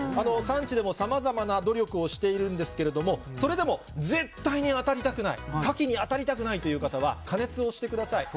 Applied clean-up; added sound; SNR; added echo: none; none; none; none.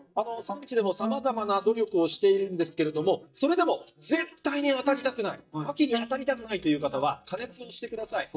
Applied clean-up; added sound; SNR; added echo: neural mask model DeepFilterNet 3.